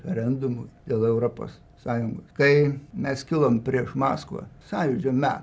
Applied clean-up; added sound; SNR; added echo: none; none; none; none.